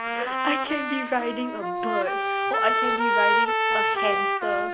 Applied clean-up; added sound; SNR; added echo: none; Trumpet; -5 dB; none.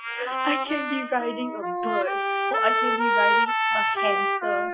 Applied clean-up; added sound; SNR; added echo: classical method Wiener filter.